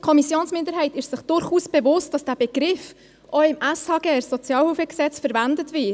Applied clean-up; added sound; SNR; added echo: none; none; none; none.